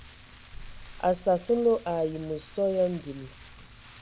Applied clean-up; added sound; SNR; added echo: none; Rain; 17 dB; none.